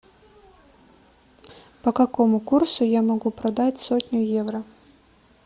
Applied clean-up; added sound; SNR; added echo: none; none; none; none.